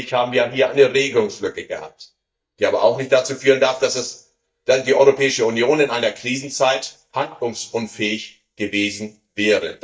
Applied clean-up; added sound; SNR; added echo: neural mask model DeepFilterNet 3.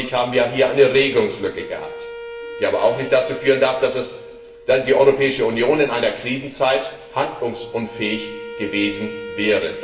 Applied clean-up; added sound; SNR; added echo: none; Wind instrument, woodwind instrument; 15 dB; reverberation time 1.0 s.